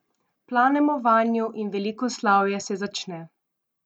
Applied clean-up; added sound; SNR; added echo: none; none; none; none.